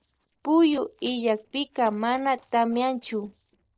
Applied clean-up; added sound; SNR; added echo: neural separator model SepFormer DNS4.